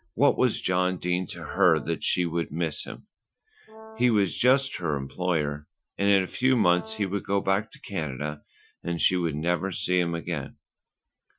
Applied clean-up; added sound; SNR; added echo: classical method Wiener filter.